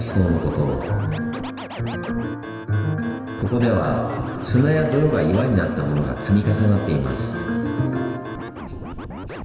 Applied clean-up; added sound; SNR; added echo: none; Scratching (performance technique); 12 dB; reverberation time 2.5 s.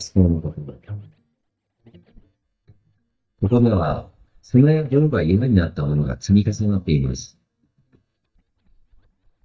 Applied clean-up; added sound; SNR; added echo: neural mask model DeepFilterNet 3.